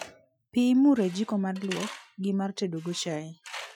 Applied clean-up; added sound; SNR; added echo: classical method Wiener filter.